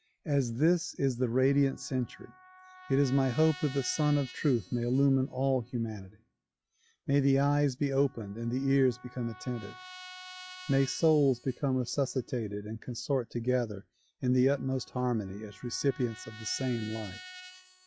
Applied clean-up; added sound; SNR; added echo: classical method log-MMSE.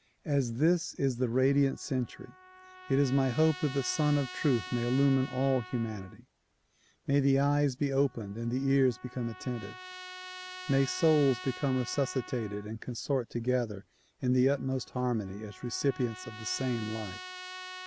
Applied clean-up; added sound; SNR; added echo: none; Trumpet; 17 dB; none.